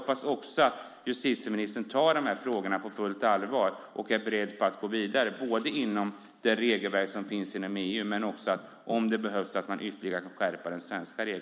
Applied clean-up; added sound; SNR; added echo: none; none; none; none.